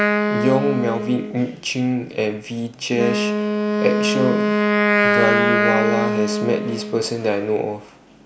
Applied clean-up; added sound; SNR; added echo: none; Wind instrument, woodwind instrument; -2 dB; none.